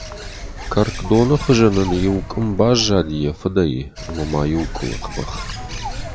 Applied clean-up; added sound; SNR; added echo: none; Bird; 10 dB; none.